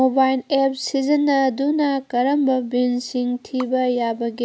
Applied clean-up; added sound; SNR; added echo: none; none; none; none.